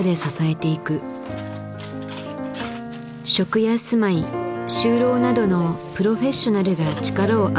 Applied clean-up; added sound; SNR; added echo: none; none; none; none.